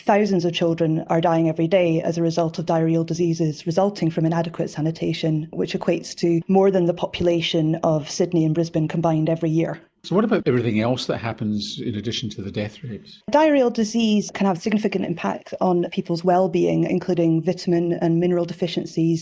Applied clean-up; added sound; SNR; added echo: neural mask model Resemble Enhance denoiser.